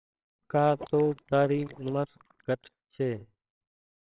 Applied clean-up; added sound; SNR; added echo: neural separator model SepFormer WHAMR!.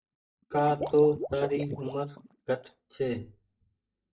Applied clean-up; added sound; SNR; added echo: neural mask model DeepFilterNet 3.